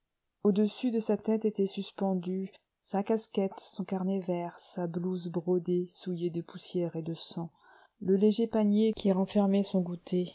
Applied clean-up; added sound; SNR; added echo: none; none; none; none.